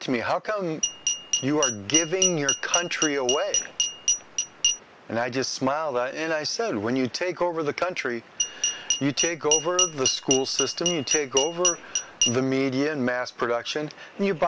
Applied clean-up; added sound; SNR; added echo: none; Glass; 0 dB; none.